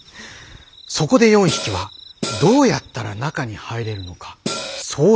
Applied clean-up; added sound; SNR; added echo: none; Cymbal; 6 dB; none.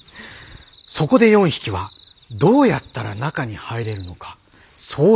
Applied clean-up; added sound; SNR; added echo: none; none; none; none.